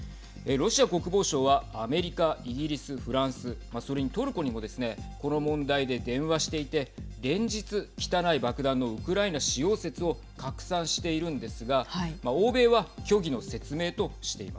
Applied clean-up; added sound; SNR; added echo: none; none; none; none.